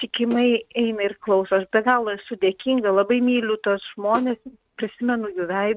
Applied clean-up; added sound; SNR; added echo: neural mask model RNNoise.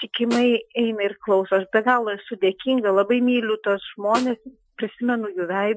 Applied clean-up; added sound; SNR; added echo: classical method Wiener filter.